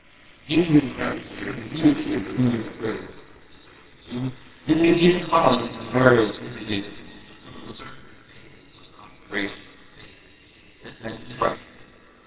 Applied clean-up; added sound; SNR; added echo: neural separator model SepFormer WHAMR!.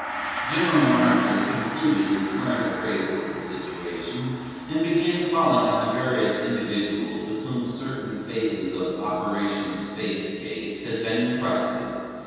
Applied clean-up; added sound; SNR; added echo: none; Gong; 12 dB; reverberation time 2.1 s.